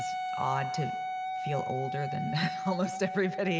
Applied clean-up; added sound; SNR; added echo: none; Wind instrument, woodwind instrument; 3 dB; none.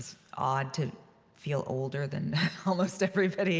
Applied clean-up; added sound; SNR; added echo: none; none; none; none.